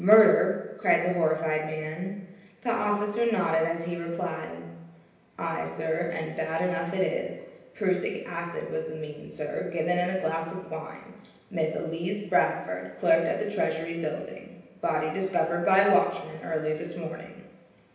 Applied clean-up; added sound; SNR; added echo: none; none; none; reverberation time 0.9 s.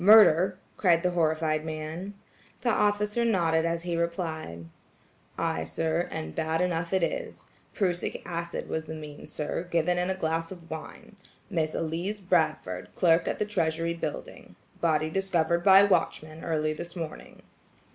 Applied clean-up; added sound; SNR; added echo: none; none; none; none.